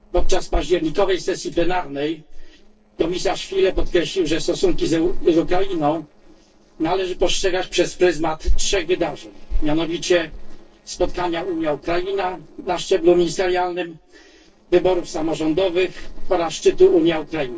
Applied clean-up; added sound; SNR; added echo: neural separator model SepFormer DNS4.